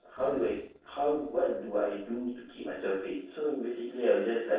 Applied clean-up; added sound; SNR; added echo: neural separator model SepFormer DNS4.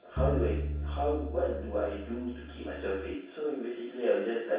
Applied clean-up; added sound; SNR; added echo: none; Bowed string instrument; 2 dB; reverberation time 0.7 s.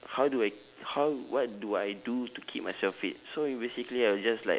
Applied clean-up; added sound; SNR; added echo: none; none; none; none.